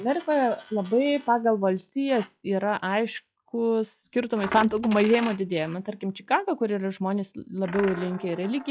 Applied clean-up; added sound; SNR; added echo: classical method log-MMSE.